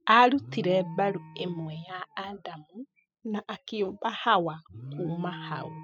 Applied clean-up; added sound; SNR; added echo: classical method spectral subtraction.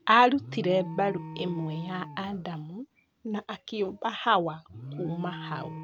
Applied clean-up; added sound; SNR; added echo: none; Alarm; 13 dB; none.